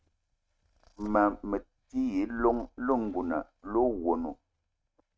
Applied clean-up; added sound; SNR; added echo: neural mask model RNNoise.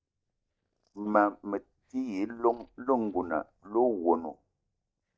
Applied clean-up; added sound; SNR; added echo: neural mask model DeepFilterNet 3.